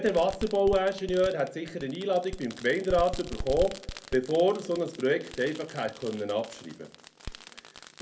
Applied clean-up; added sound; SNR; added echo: none; Fireworks; 13 dB; reverberation time 0.3 s.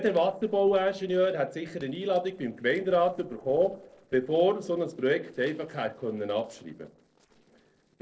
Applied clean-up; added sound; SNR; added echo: neural separator model SepFormer DNS4.